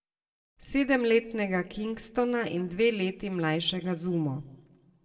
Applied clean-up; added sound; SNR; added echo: none; none; none; reverberation time 0.5 s.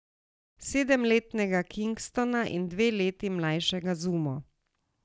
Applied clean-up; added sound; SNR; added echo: none; none; none; none.